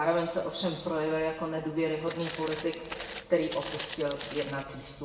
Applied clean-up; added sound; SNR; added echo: none; Walk, footsteps; 11 dB; reverberation time 1.2 s.